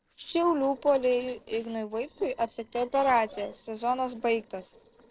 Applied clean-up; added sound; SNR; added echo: neural separator model SepFormer DNS4.